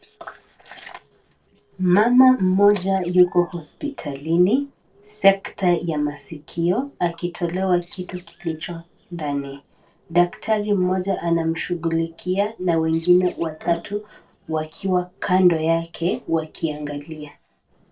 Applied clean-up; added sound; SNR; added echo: neural separator model SepFormer DNS4.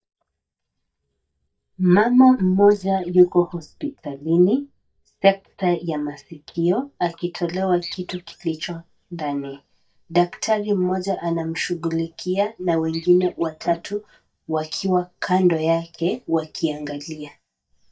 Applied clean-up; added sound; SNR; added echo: neural mask model DeepFilterNet 3.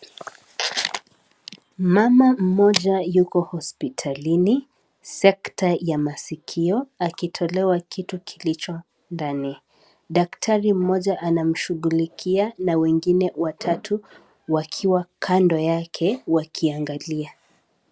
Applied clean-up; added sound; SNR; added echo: none; none; none; none.